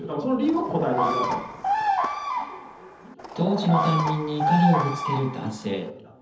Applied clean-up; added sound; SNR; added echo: none; Bird vocalization, bird call, bird song; 1 dB; reverberation time 0.7 s.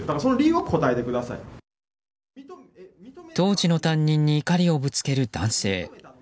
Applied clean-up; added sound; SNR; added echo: none; none; none; none.